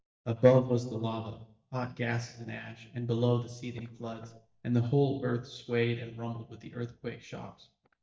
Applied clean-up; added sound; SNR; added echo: neural mask model DeepFilterNet 3.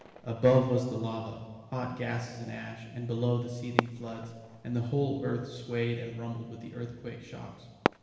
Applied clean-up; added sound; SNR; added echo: none; Fireworks; 8 dB; reverberation time 1.3 s.